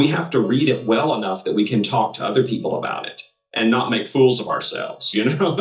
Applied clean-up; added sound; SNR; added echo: neural mask model DeepFilterNet 3.